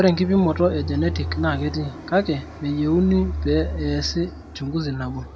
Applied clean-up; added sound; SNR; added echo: none; Fixed-wing aircraft, airplane; 8 dB; none.